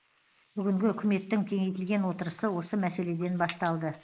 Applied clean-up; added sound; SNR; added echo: neural mask model Resemble Enhance denoiser.